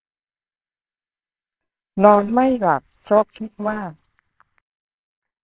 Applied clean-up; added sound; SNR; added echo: neural separator model SepFormer WHAMR!.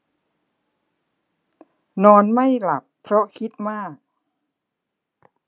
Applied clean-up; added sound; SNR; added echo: none; none; none; none.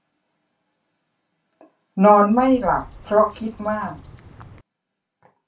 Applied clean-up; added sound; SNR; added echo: none; Bird vocalization, bird call, bird song; 20 dB; reverberation time 0.2 s.